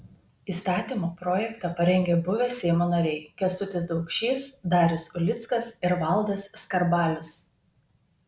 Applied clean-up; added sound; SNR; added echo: none; none; none; none.